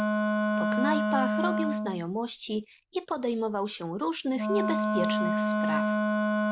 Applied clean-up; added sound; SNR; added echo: none; Wind instrument, woodwind instrument; -4 dB; none.